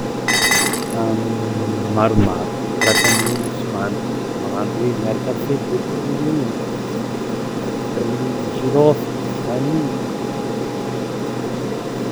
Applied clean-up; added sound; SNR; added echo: none; Dishes, pots, and pans + Aircraft; -2 dB; none.